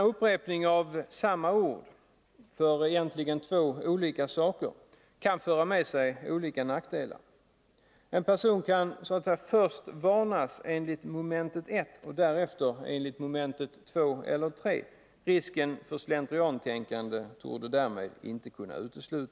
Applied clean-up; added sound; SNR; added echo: none; none; none; none.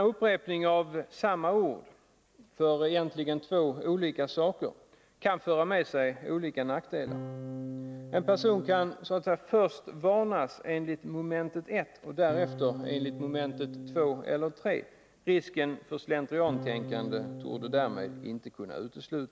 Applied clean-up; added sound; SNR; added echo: none; Electric guitar / Strum; 9 dB; none.